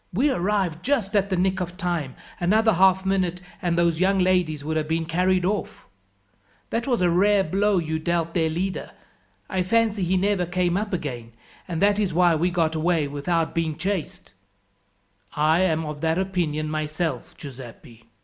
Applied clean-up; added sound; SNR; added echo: none; none; none; none.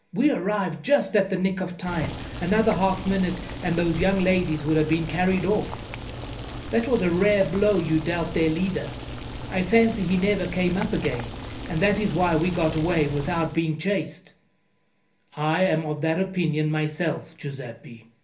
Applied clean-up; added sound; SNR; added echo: none; Boiling; 11 dB; reverberation time 0.3 s.